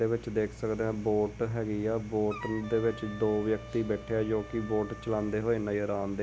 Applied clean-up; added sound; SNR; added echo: none; Wind instrument, woodwind instrument; 17 dB; none.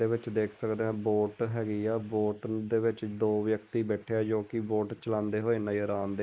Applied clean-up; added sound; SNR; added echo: neural mask model Resemble Enhance denoiser.